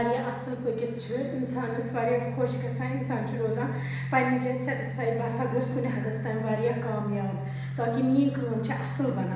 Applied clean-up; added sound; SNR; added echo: none; none; none; reverberation time 0.9 s.